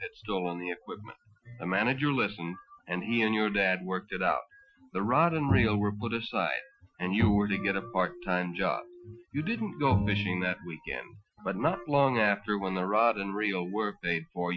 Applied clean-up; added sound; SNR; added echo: classical method Wiener filter.